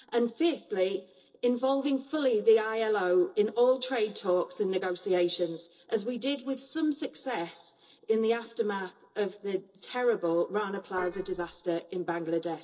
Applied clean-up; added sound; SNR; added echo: neural separator model SepFormer DNS4.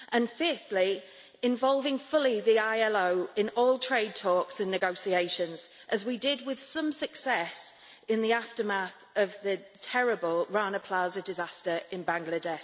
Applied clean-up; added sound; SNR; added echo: none; none; none; none.